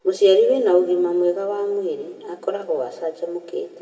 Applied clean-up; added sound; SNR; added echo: none; none; none; reverberation time 1.2 s.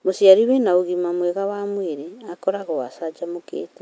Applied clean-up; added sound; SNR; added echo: none; none; none; none.